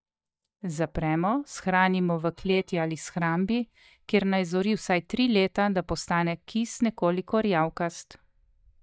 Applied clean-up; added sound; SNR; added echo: neural mask model DeepFilterNet 3.